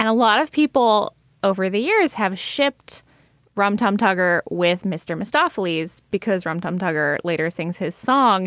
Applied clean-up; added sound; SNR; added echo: none; none; none; none.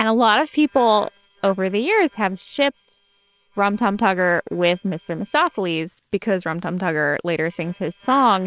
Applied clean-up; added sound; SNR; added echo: neural separator model SepFormer WHAM!.